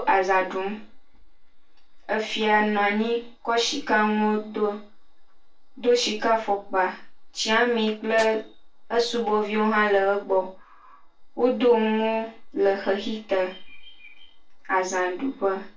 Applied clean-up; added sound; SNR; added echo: neural separator model SepFormer DNS4.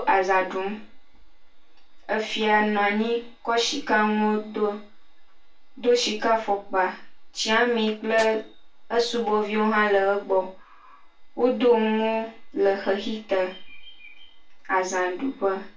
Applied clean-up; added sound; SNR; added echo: none; Tools; 13 dB; reverberation time 0.2 s.